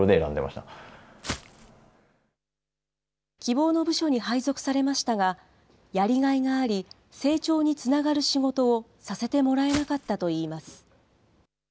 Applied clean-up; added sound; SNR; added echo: none; Walk, footsteps; 10 dB; none.